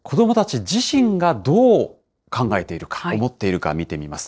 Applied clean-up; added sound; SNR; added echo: neural separator model SepFormer DNS4.